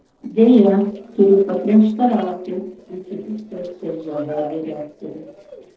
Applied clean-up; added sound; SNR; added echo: neural separator model SepFormer DNS4.